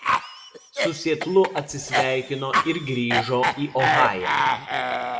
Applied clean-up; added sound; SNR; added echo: none; Cough; 0 dB; reverberation time 1.9 s.